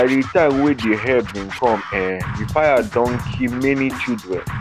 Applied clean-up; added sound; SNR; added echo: none; Scratching (performance technique); 10 dB; none.